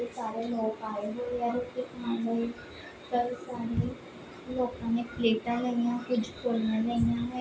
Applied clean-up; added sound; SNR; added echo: none; none; none; none.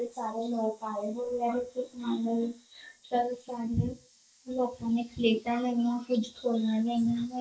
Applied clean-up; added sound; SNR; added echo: neural mask model Resemble Enhance denoiser.